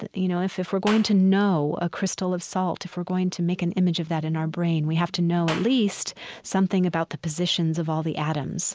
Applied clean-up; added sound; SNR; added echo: none; Clapping; 18 dB; none.